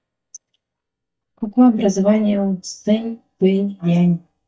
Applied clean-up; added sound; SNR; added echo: neural mask model DeepFilterNet 3.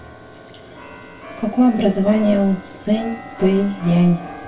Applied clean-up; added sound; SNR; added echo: none; Keyboard (musical); 16 dB; reverberation time 0.3 s.